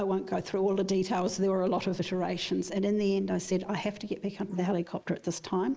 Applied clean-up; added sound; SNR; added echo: neural mask model Resemble Enhance denoiser.